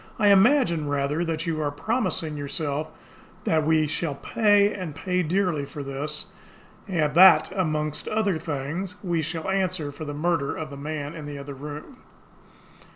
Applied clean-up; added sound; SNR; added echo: none; none; none; none.